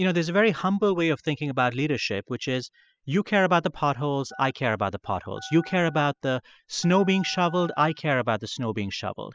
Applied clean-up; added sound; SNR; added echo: classical method spectral subtraction.